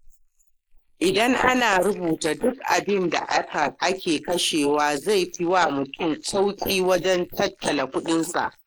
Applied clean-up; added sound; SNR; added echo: neural mask model Resemble Enhance denoiser.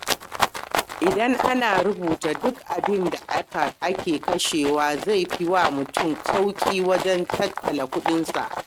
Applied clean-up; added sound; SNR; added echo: neural mask model RNNoise.